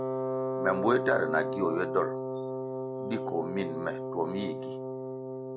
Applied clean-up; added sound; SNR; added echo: none; Wind instrument, woodwind instrument; 1 dB; none.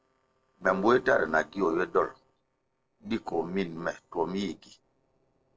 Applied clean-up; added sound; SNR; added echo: neural separator model SepFormer DNS4.